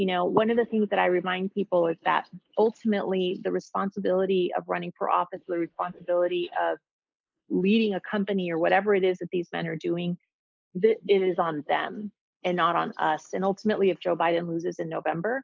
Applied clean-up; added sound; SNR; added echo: neural mask model Resemble Enhance denoiser.